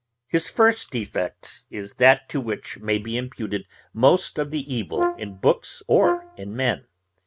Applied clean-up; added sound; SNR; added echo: neural mask model RNNoise.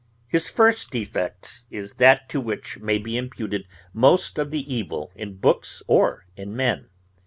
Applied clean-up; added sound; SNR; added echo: none; none; none; none.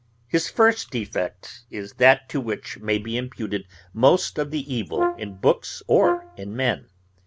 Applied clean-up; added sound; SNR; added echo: none; Brass instrument; 5 dB; none.